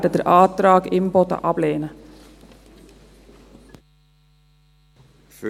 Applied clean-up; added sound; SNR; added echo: none; none; none; none.